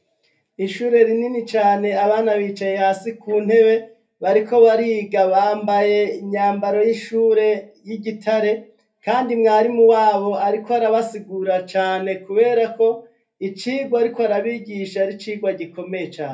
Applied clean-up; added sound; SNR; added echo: none; none; none; reverberation time 0.3 s.